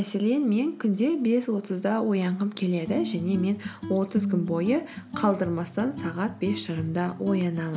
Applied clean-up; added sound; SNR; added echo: none; none; none; none.